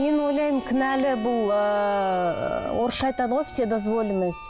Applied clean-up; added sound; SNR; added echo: none; Harmonica; 16 dB; none.